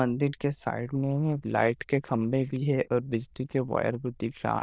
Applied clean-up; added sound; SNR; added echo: neural diffusion model UNIVERSE++.